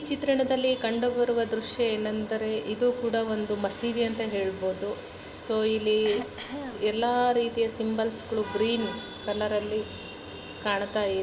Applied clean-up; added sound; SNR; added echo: none; Cough; 11 dB; reverberation time 0.3 s.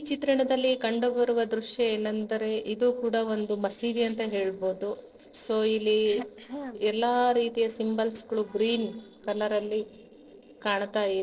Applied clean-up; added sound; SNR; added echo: neural separator model SepFormer DNS4.